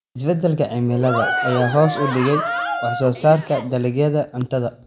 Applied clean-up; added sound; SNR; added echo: none; Cheering; 5 dB; none.